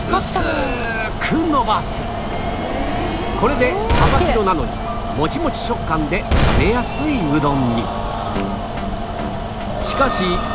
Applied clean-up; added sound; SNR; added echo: none; Glass + Mechanical fan; 1 dB; none.